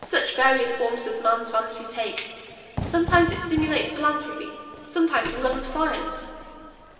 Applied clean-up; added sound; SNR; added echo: none; Fire / Fireworks; 13 dB; reverberation time 2.4 s.